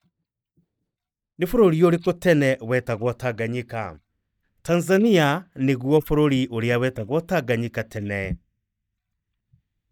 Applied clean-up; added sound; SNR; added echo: neural mask model DeepFilterNet 3.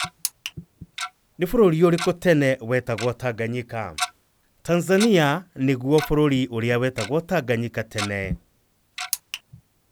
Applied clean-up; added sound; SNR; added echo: none; Tick-tock; 14 dB; none.